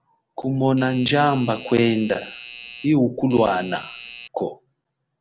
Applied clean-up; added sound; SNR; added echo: none; Doorbell; 15 dB; none.